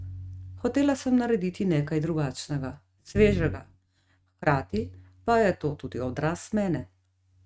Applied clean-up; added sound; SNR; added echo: neural mask model RNNoise.